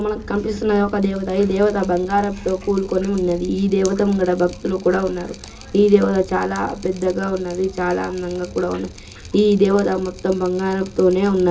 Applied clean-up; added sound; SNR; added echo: none; Drip; 18 dB; reverberation time 0.2 s.